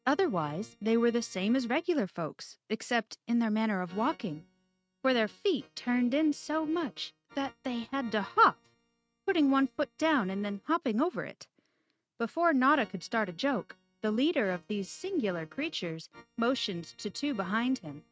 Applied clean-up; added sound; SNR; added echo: neural mask model RNNoise.